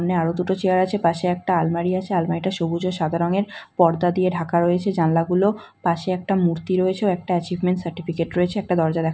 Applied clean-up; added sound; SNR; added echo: none; none; none; none.